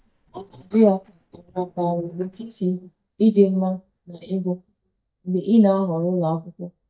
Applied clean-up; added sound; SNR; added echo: neural mask model DeepFilterNet 3.